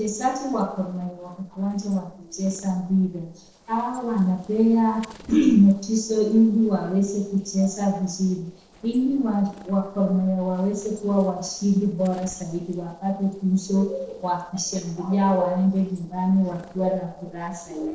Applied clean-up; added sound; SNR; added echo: neural separator model SepFormer DNS4.